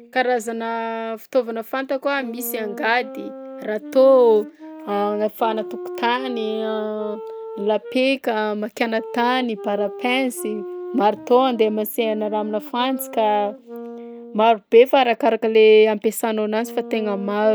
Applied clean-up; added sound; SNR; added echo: none; Wind instrument, woodwind instrument; 15 dB; none.